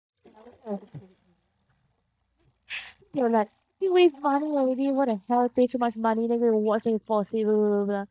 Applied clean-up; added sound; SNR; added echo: neural mask model DeepFilterNet 3.